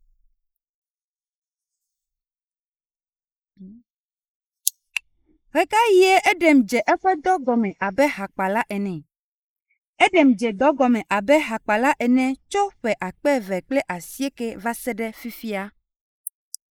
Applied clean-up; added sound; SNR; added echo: neural mask model Resemble Enhance denoiser.